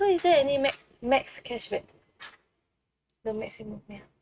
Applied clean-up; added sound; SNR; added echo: neural mask model RNNoise.